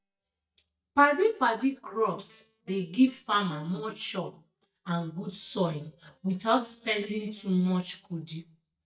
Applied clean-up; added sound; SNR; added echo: neural mask model DeepFilterNet 3.